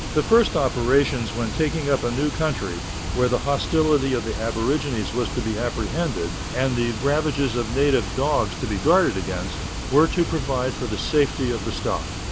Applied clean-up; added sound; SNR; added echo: none; Water; 6 dB; none.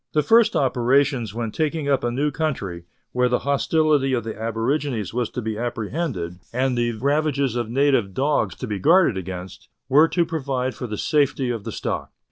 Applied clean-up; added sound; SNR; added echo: none; none; none; none.